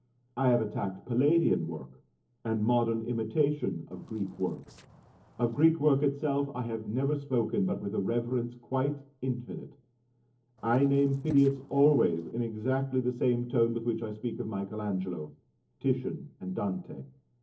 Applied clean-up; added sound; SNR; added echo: neural separator model SepFormer DNS4.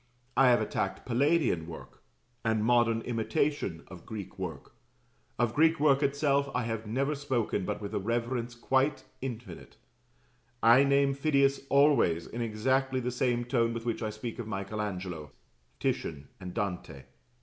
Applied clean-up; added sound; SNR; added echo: none; none; none; none.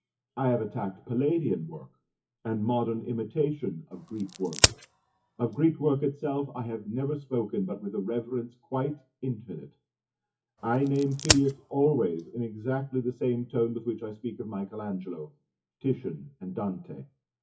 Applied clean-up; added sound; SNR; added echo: classical method WPE with log-MMSE.